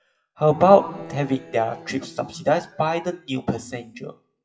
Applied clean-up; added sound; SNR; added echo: classical method WPE with log-MMSE.